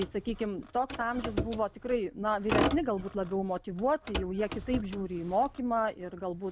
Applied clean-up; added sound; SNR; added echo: none; Motor vehicle (road); 6 dB; none.